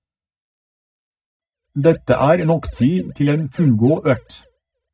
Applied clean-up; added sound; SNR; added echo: neural mask model DeepFilterNet 3.